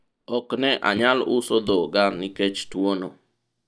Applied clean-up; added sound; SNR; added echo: neural mask model DeepFilterNet 3.